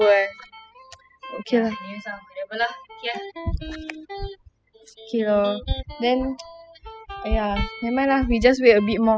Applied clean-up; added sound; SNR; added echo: classical method spectral subtraction.